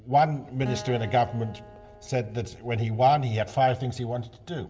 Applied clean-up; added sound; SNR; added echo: none; Acoustic guitar; 18 dB; reverberation time 0.5 s.